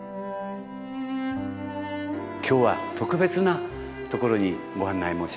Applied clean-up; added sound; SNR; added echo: none; none; none; none.